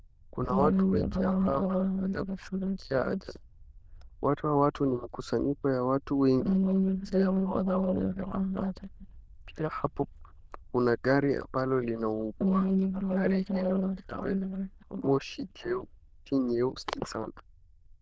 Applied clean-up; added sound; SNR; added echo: neural diffusion model UNIVERSE++.